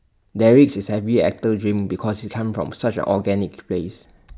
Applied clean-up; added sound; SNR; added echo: none; none; none; none.